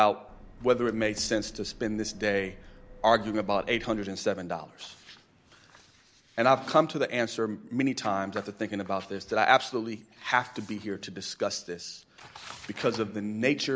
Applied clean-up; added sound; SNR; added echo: none; Subway, metro, underground; 20 dB; none.